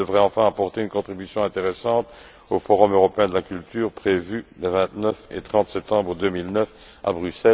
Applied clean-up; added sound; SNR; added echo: none; none; none; none.